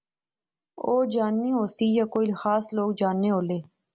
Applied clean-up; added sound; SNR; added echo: none; none; none; none.